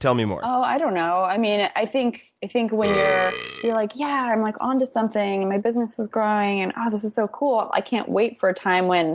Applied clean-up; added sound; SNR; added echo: none; Burping, eructation; 7 dB; none.